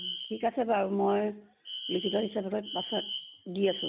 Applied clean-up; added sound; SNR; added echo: none; Alarm; 10 dB; none.